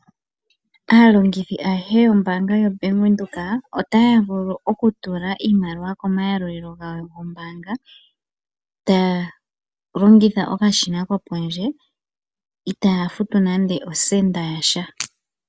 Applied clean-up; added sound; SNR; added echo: none; none; none; none.